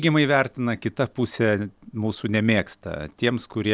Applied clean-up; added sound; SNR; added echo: none; none; none; none.